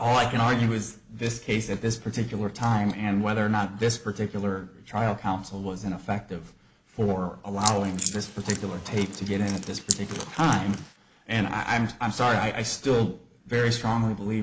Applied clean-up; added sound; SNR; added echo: neural mask model Resemble Enhance denoiser.